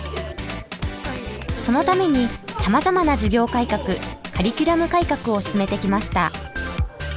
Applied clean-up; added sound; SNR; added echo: none; none; none; none.